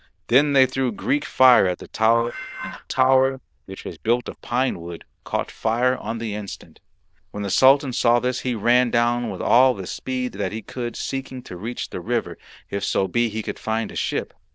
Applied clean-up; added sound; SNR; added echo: neural diffusion model UNIVERSE++.